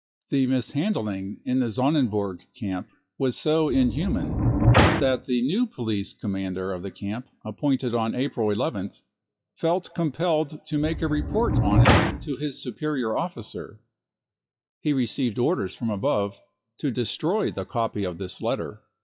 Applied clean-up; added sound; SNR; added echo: classical method WPE with log-MMSE.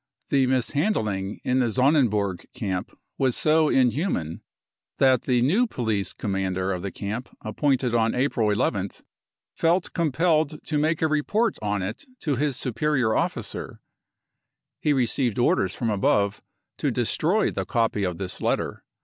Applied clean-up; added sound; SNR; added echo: none; none; none; none.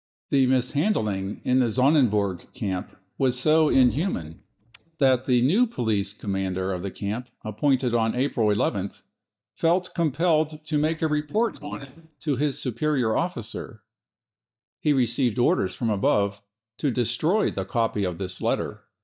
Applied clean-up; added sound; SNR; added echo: neural mask model DeepFilterNet 3.